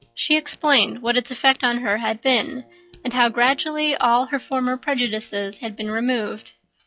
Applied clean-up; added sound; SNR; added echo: classical method log-MMSE.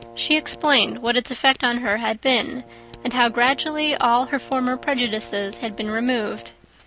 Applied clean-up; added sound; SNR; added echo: none; Scissors + Brass instrument; 20 dB; none.